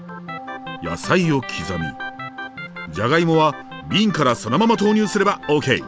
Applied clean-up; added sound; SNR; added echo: none; none; none; none.